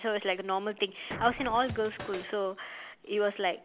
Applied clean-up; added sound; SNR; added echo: none; Scratching (performance technique); 10 dB; none.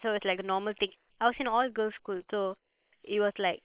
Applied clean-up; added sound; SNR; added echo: neural separator model SepFormer WHAM!.